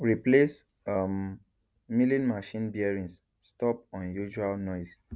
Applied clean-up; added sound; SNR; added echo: none; none; none; none.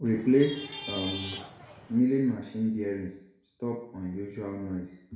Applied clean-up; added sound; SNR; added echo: none; Traffic noise, roadway noise / Vehicle horn, car horn, honking; 11 dB; reverberation time 0.6 s.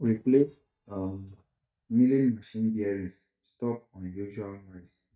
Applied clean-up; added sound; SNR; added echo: neural mask model DeepFilterNet 3.